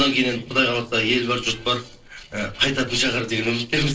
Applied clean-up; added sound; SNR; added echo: neural separator model SepFormer DNS4.